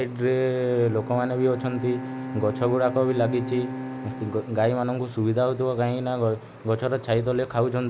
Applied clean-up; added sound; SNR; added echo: none; Bowed string instrument; 12 dB; none.